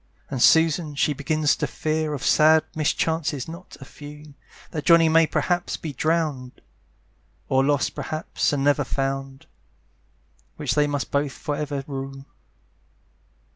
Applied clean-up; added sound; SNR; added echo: none; none; none; none.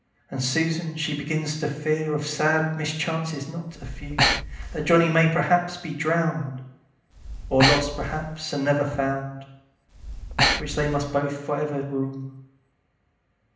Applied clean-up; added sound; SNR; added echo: none; Breathing; 1 dB; reverberation time 0.8 s.